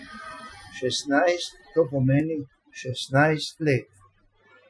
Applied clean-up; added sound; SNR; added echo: classical method Wiener filter.